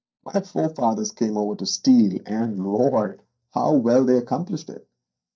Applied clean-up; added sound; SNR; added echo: neural mask model DeepFilterNet 3.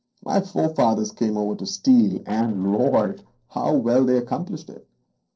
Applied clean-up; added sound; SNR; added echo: neural separator model SepFormer DNS4.